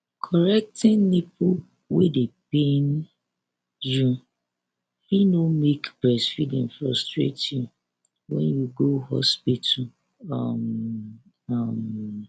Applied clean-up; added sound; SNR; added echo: none; none; none; none.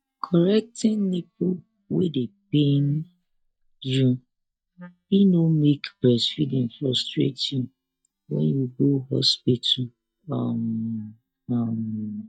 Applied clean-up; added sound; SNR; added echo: neural mask model DeepFilterNet 3.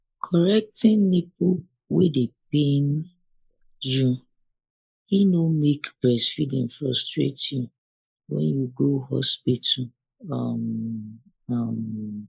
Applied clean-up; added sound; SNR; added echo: neural mask model Resemble Enhance denoiser.